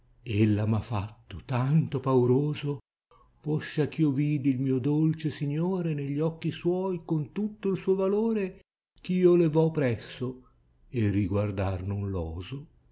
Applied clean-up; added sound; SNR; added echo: none; none; none; none.